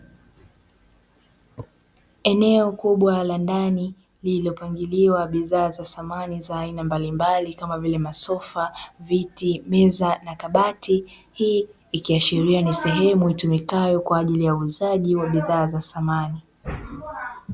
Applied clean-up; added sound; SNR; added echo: none; none; none; none.